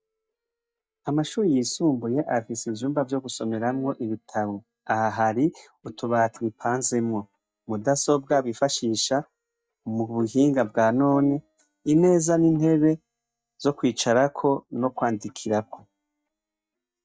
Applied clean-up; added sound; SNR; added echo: neural mask model DeepFilterNet 3.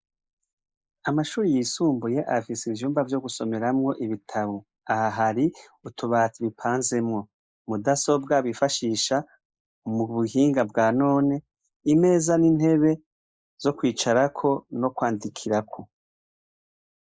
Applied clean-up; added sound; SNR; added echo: neural mask model Resemble Enhance denoiser.